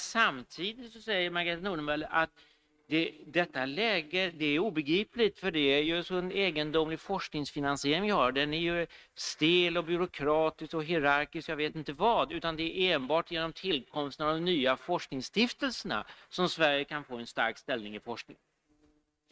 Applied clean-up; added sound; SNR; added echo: neural mask model RNNoise.